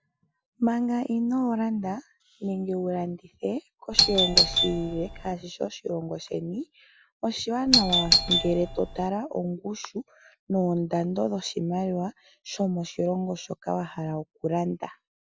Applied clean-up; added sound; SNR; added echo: none; Doorbell; -4 dB; none.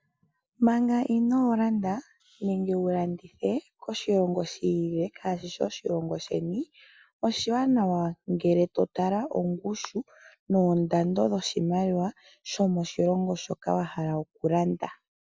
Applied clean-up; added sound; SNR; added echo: none; none; none; none.